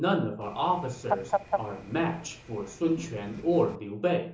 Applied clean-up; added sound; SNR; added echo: none; Fowl; 6 dB; reverberation time 0.8 s.